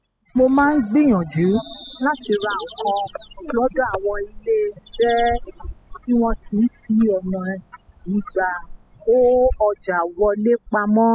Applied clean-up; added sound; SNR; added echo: classical method spectral subtraction.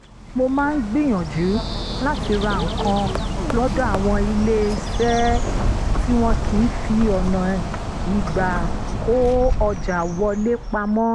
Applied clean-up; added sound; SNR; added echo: none; Bird; 1 dB; none.